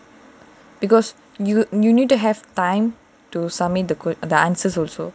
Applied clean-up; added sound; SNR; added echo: none; none; none; none.